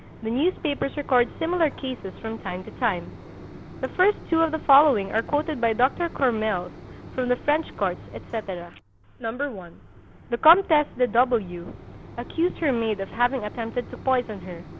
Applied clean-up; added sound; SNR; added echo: none; Mechanisms; 17 dB; none.